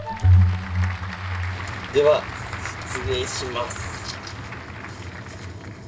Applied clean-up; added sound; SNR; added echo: none; Applause / Crowd; 12 dB; reverberation time 0.2 s.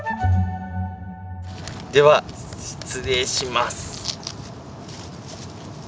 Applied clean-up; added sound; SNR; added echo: none; none; none; none.